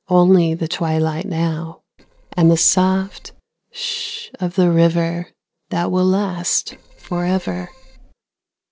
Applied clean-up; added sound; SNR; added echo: neural separator model SepFormer DNS4.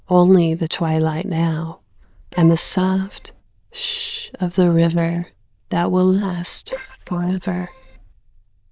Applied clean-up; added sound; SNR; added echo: neural diffusion model UNIVERSE++.